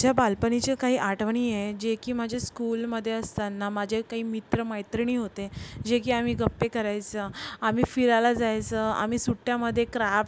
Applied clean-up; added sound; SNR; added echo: none; none; none; none.